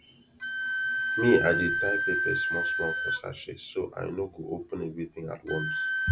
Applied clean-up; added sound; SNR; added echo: none; Wind instrument, woodwind instrument; 0 dB; none.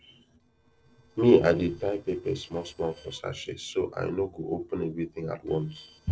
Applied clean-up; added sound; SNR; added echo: neural separator model SepFormer DNS4.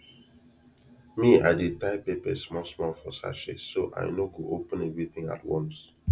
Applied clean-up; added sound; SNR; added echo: none; none; none; none.